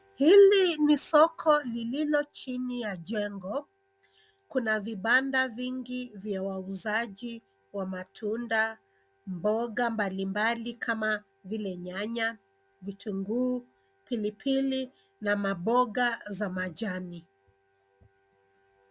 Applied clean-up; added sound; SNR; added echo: none; none; none; none.